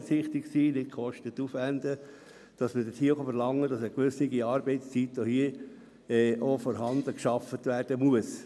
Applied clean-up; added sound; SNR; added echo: none; none; none; none.